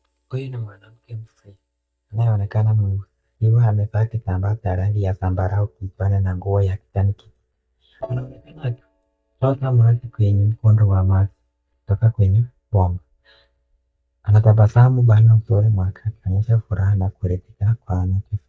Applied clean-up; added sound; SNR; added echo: neural mask model DeepFilterNet 3.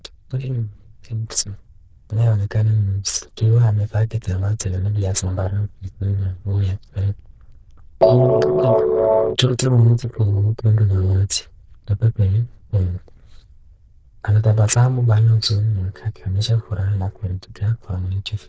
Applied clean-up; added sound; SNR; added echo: neural diffusion model UNIVERSE++.